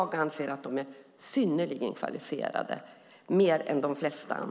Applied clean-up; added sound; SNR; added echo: none; none; none; none.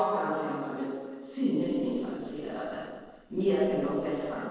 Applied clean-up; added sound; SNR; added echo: neural separator model SepFormer DNS4.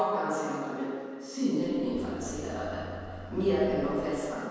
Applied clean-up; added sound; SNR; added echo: none; Livestock, farm animals, working animals; 13 dB; reverberation time 2.1 s.